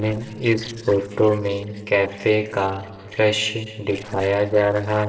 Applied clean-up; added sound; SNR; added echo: neural separator model SepFormer DNS4.